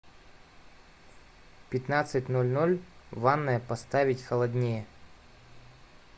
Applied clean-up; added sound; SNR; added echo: none; none; none; none.